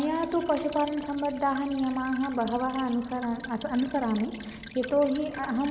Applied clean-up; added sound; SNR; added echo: none; Stream / Trickle, dribble; 17 dB; none.